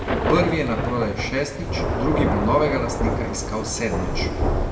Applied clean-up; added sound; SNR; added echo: none; Thunder / Rain; -1 dB; reverberation time 1.4 s.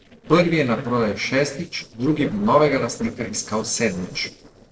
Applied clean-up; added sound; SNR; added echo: neural separator model SepFormer DNS4.